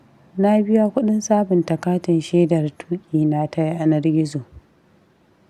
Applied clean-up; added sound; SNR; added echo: none; none; none; none.